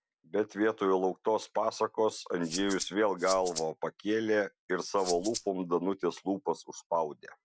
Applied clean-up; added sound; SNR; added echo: none; Rattle (instrument); 9 dB; none.